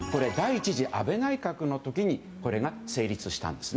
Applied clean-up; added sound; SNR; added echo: none; none; none; none.